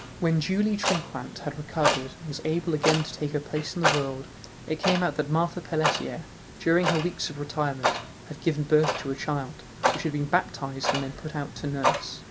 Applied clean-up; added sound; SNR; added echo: none; Clock; 3 dB; none.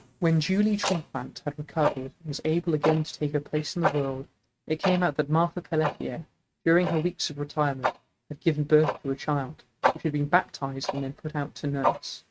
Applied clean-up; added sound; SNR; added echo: neural mask model RNNoise.